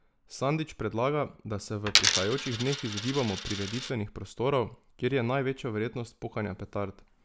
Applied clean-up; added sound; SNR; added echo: none; Coin (dropping); -1 dB; none.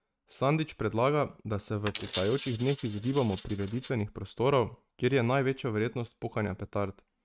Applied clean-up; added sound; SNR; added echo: neural mask model RNNoise.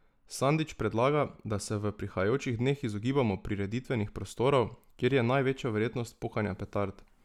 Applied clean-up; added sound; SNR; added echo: none; none; none; none.